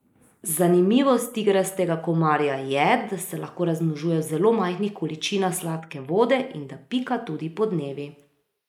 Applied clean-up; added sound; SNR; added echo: neural mask model Resemble Enhance denoiser.